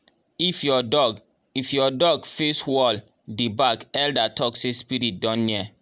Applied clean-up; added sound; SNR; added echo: none; none; none; none.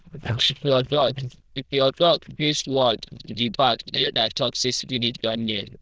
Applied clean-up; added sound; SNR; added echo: neural diffusion model UNIVERSE++.